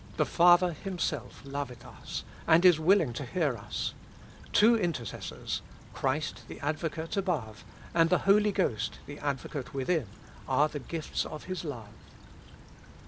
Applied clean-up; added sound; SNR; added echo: none; Stream / Trickle, dribble; 18 dB; none.